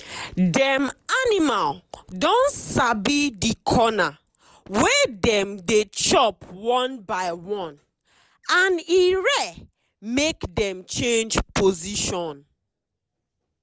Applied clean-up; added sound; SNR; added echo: none; none; none; none.